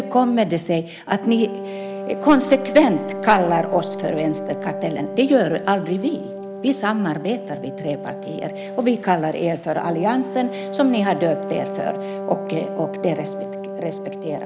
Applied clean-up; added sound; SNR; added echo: none; Wind instrument, woodwind instrument; 9 dB; none.